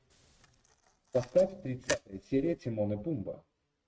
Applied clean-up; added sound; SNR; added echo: neural mask model RNNoise.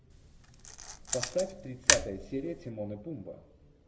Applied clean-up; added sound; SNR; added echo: none; Camera; -4 dB; none.